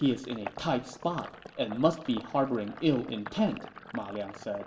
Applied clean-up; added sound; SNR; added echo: none; Sink (filling or washing); 15 dB; reverberation time 1.2 s.